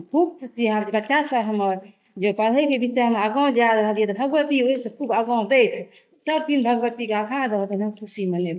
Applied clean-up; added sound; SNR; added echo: neural mask model DeepFilterNet 3.